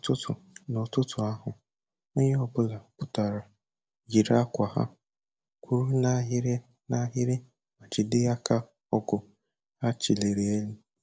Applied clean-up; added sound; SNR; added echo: none; none; none; none.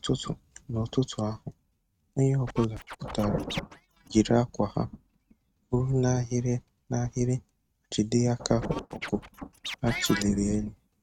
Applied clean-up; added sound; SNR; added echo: neural mask model RNNoise.